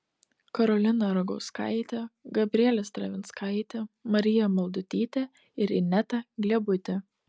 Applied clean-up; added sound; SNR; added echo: none; none; none; none.